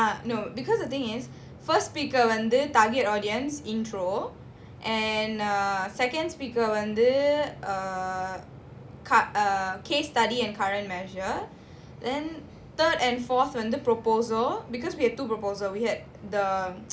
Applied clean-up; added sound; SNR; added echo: none; none; none; none.